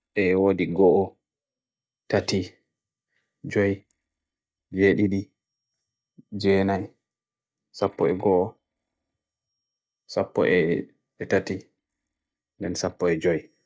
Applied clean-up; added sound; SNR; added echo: neural mask model DeepFilterNet 3.